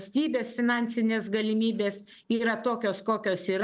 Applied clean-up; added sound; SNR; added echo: none; none; none; none.